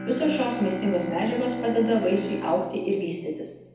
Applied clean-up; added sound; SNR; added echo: none; Bowed string instrument; 9 dB; reverberation time 0.8 s.